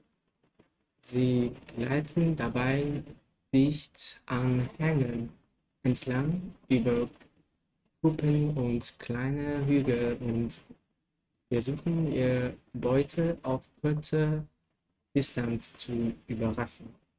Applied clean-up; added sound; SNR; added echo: neural mask model RNNoise.